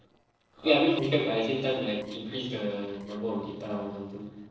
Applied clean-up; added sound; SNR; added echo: neural separator model SepFormer DNS4.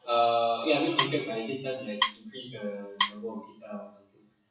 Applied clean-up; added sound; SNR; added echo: classical method WPE with log-MMSE.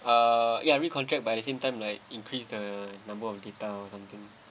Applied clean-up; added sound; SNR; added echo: none; none; none; none.